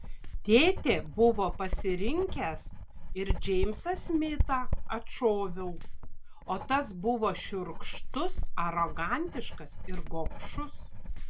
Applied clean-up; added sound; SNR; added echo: none; Writing; 0 dB; none.